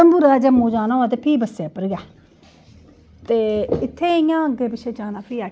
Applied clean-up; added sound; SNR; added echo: none; none; none; none.